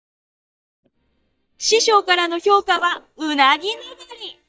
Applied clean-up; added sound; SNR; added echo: neural mask model DeepFilterNet 3.